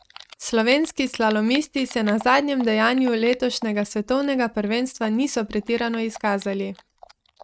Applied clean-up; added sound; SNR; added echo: neural mask model RNNoise.